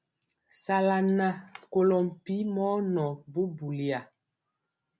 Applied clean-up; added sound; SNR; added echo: none; none; none; none.